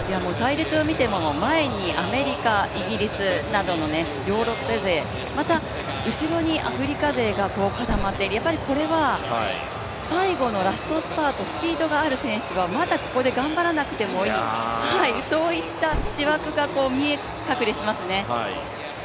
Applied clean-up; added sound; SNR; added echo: none; Thump, thud; 17 dB; none.